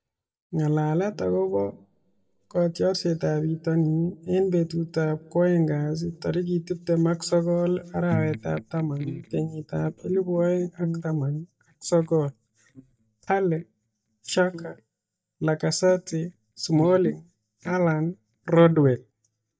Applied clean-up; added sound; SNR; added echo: neural mask model DeepFilterNet 3.